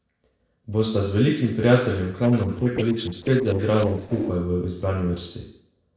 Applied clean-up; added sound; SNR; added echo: neural separator model SepFormer DNS4.